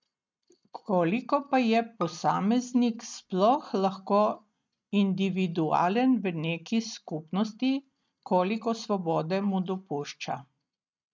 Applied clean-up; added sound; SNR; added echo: neural mask model RNNoise.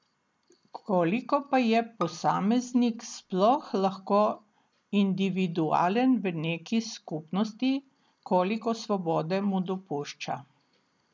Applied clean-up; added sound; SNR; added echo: none; Bowed string instrument; 18 dB; none.